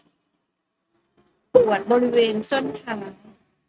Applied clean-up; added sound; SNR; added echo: neural mask model RNNoise.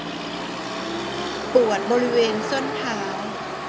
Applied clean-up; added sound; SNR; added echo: none; Motor vehicle (road); 3 dB; none.